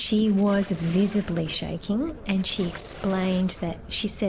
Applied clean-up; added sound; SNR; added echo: none; Squeak; 20 dB; none.